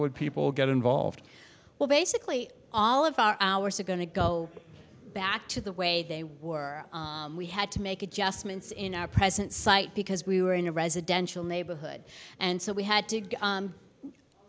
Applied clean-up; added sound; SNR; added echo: none; none; none; none.